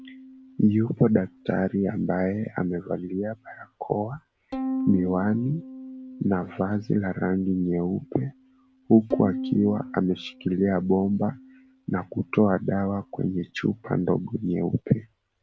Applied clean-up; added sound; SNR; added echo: none; Bowed string instrument; 14 dB; none.